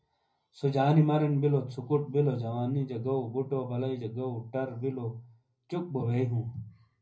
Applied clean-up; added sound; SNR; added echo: none; none; none; reverberation time 0.4 s.